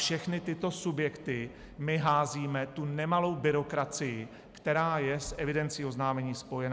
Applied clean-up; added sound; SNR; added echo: none; none; none; none.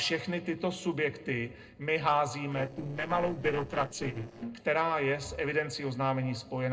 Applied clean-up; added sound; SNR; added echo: neural separator model SepFormer DNS4.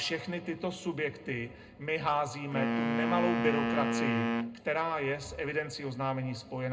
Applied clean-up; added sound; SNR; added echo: none; Wind instrument, woodwind instrument; -1 dB; reverberation time 0.2 s.